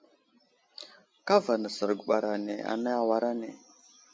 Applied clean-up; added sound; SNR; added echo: none; none; none; none.